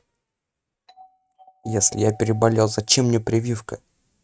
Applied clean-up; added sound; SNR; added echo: neural mask model RNNoise.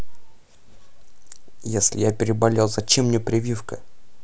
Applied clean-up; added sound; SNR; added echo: none; none; none; none.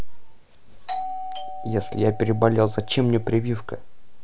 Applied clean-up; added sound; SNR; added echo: none; Doorbell; 13 dB; none.